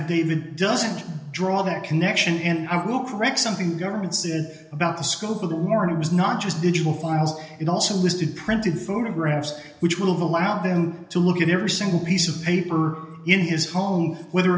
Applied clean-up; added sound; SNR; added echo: none; Marimba, xylophone; 17 dB; reverberation time 1.4 s.